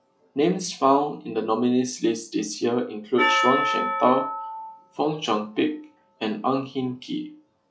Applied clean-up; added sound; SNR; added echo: classical method log-MMSE.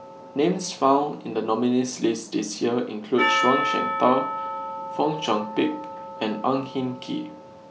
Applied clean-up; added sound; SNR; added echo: none; Percussion; 6 dB; none.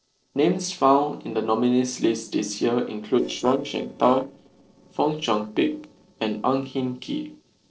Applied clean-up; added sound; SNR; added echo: neural separator model SepFormer DNS4.